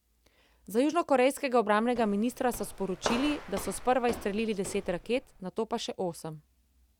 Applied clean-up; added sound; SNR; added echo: none; Walk, footsteps; 11 dB; none.